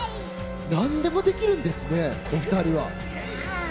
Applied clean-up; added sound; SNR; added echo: none; Bowed string instrument; 13 dB; none.